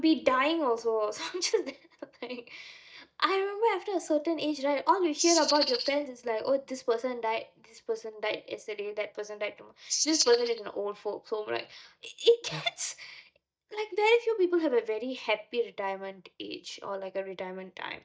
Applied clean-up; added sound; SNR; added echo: neural mask model DeepFilterNet 3.